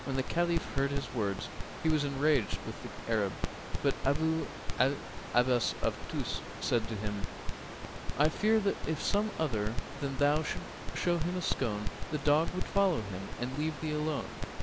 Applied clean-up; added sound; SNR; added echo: none; Crackle; 3 dB; none.